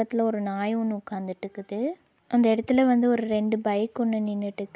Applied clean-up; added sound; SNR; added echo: none; none; none; none.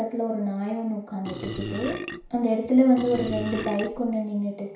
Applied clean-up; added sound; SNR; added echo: none; Burping, eructation; 9 dB; reverberation time 0.6 s.